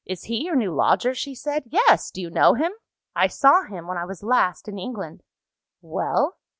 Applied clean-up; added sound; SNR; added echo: none; none; none; none.